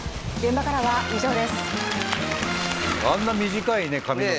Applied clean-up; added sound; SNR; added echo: none; Gunshot, gunfire; 17 dB; none.